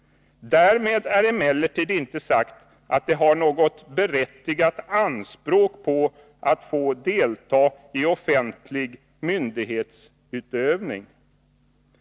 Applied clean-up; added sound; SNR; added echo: none; none; none; none.